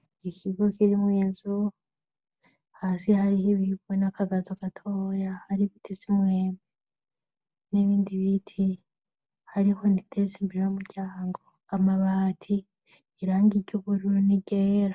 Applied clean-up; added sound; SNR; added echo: none; none; none; none.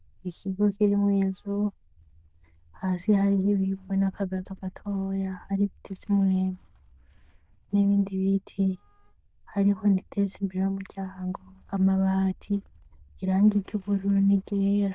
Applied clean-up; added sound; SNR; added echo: neural diffusion model UNIVERSE++.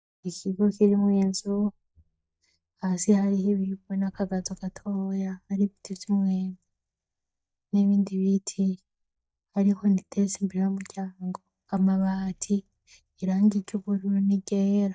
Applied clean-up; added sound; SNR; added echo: neural mask model DeepFilterNet 3.